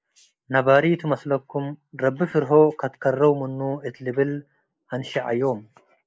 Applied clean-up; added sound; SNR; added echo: neural mask model Resemble Enhance denoiser.